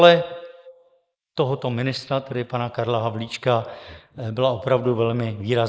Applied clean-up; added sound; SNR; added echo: neural mask model Resemble Enhance denoiser.